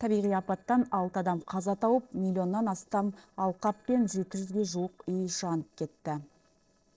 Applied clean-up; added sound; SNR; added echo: neural separator model SepFormer DNS4.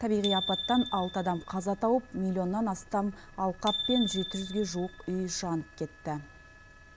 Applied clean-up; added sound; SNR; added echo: none; Bicycle bell; 9 dB; none.